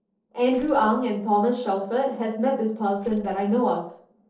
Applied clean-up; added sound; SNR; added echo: neural separator model SepFormer DNS4.